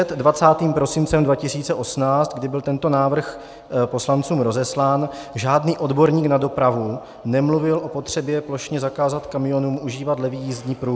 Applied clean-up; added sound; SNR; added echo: none; none; none; none.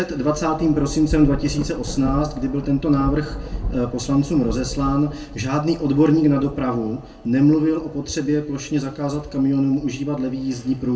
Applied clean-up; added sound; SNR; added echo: none; Thunder / Rain; 12 dB; reverberation time 0.2 s.